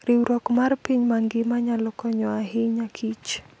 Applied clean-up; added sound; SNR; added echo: none; none; none; none.